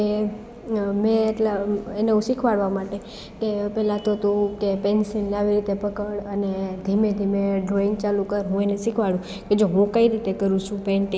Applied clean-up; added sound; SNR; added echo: none; none; none; none.